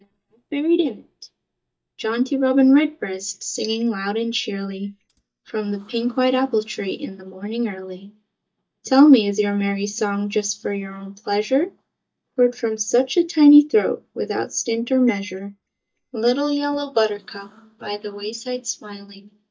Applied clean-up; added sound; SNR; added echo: neural mask model DeepFilterNet 3.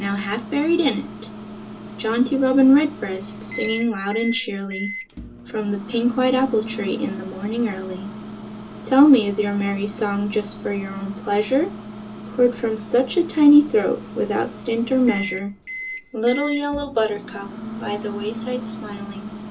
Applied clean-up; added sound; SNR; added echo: none; Microwave oven; 12 dB; reverberation time 0.2 s.